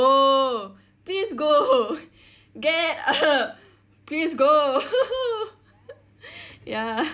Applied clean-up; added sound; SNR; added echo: none; none; none; none.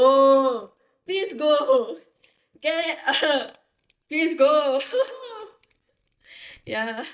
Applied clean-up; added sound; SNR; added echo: neural mask model DeepFilterNet 3.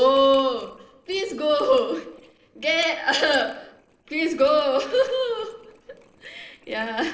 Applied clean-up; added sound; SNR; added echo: neural separator model SepFormer DNS4.